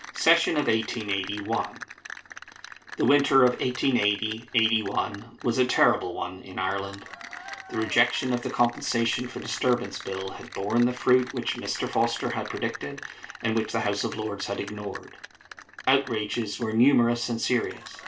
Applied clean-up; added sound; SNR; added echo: none; Applause / Cheering; 16 dB; reverberation time 0.3 s.